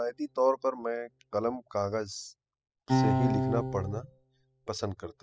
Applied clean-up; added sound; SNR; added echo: classical method spectral subtraction.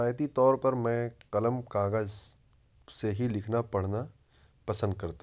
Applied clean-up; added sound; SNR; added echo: none; none; none; none.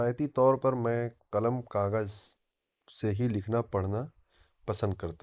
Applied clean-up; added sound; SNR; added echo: neural mask model Resemble Enhance denoiser.